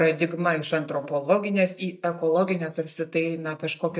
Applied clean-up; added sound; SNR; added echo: neural mask model DeepFilterNet 3.